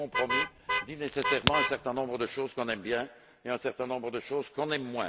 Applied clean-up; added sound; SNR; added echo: none; Crack + Vehicle horn, car horn, honking; 1 dB; none.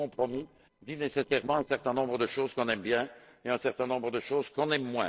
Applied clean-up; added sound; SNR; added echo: neural separator model SepFormer DNS4.